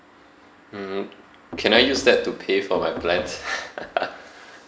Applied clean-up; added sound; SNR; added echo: none; Knock; 13 dB; none.